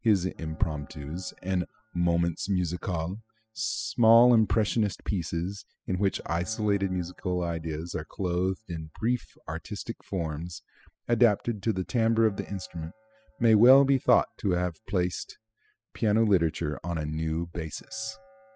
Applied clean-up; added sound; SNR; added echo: classical method spectral subtraction.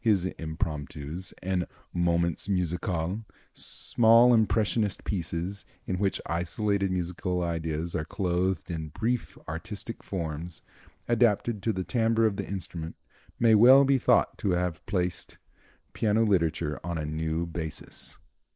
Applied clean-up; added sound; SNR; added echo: neural mask model Resemble Enhance denoiser.